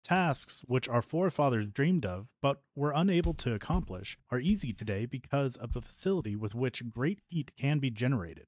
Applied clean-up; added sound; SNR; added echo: neural mask model DeepFilterNet 3.